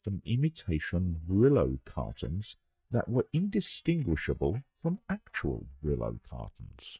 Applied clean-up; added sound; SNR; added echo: neural mask model DeepFilterNet 3.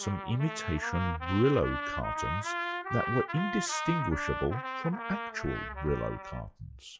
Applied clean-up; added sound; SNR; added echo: classical method log-MMSE.